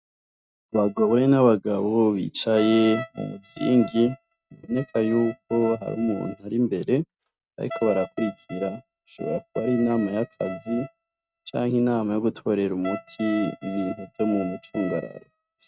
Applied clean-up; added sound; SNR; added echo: neural mask model RNNoise.